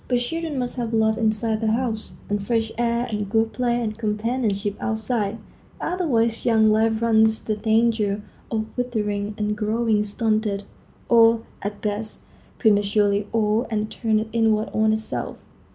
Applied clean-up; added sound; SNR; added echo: none; none; none; none.